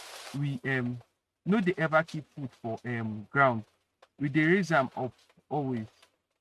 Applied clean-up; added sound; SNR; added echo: neural mask model RNNoise.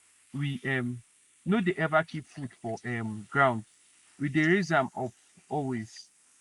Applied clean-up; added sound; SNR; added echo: neural mask model Resemble Enhance denoiser.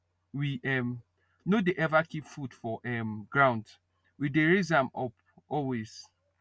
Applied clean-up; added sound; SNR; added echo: none; none; none; none.